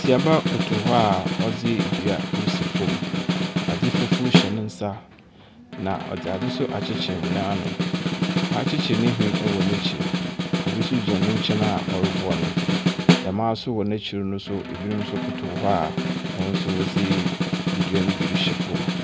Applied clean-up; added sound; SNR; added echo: none; Snare drum; -2 dB; none.